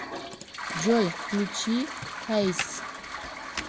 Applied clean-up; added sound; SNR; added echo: none; Toilet flush + Computer keyboard; 6 dB; none.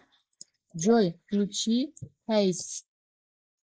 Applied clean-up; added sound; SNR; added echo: neural mask model Resemble Enhance denoiser.